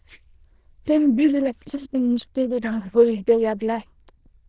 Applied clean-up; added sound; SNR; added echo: neural diffusion model UNIVERSE++.